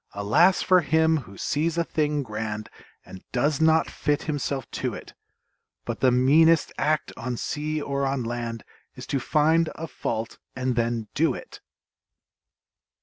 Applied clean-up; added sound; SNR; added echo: none; none; none; none.